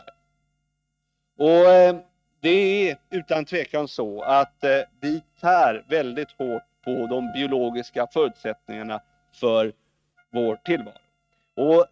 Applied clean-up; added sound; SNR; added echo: neural mask model RNNoise.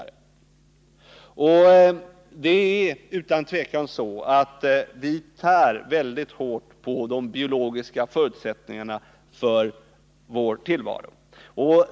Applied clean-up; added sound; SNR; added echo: none; none; none; none.